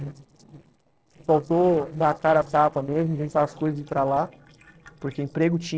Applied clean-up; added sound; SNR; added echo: neural separator model SepFormer DNS4.